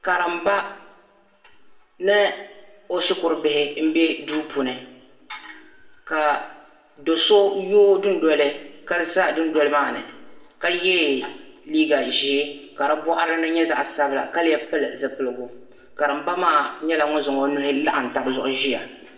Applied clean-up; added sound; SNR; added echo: none; none; none; reverberation time 0.8 s.